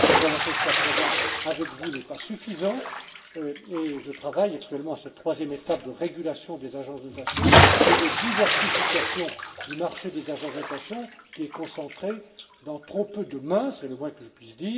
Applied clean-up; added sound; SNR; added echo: none; Bathtub (filling or washing) / Splash, splatter; -4 dB; reverberation time 0.6 s.